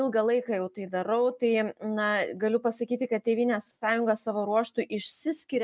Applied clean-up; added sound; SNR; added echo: none; none; none; none.